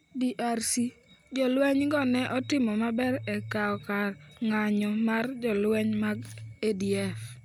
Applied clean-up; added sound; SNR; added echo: none; none; none; none.